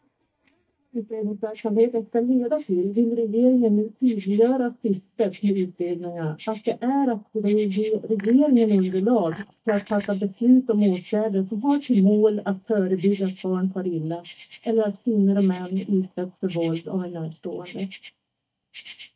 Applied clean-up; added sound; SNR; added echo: neural mask model DeepFilterNet 3.